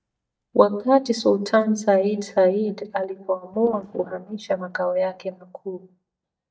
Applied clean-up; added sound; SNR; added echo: neural mask model DeepFilterNet 3.